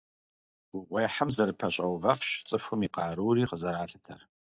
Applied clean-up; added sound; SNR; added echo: neural mask model DeepFilterNet 3.